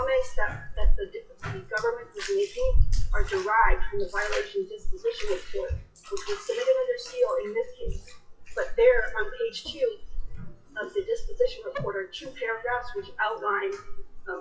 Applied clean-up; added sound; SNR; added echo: classical method WPE with log-MMSE.